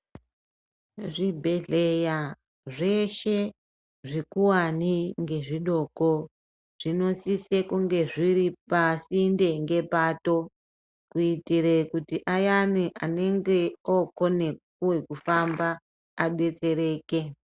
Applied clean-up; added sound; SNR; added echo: none; Liquid; 15 dB; none.